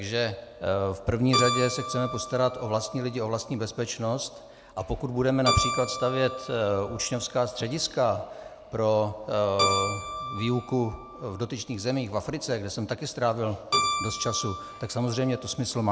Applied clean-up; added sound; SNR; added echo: none; Keyboard (musical); 6 dB; none.